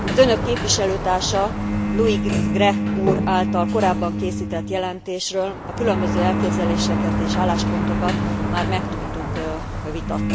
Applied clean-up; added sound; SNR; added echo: none; Sliding door + Bowed string instrument; -1 dB; none.